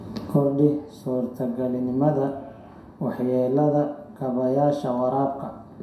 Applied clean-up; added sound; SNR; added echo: none; none; none; reverberation time 0.5 s.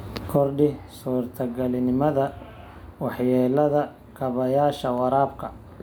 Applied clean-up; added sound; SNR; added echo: none; none; none; none.